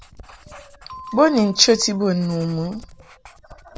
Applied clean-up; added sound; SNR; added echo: none; Writing + Bell; 20 dB; none.